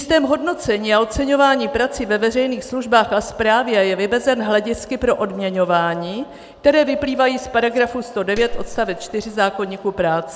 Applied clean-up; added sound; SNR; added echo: none; Clapping; 10 dB; none.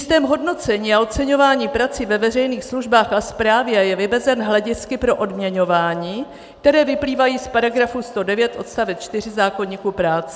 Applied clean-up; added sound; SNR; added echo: none; none; none; none.